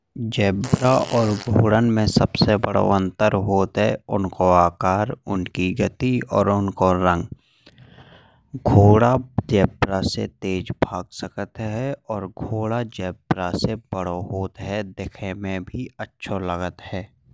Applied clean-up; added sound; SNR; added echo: none; Fart; 15 dB; none.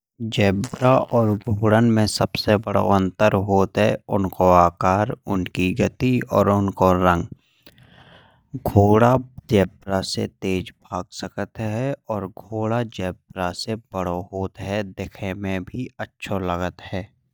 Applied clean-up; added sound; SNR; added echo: neural mask model DeepFilterNet 3.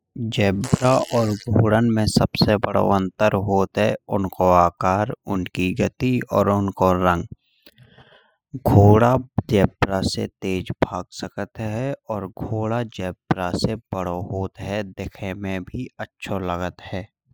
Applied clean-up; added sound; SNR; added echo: classical method spectral subtraction.